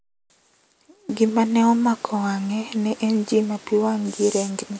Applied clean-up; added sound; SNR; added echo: none; none; none; none.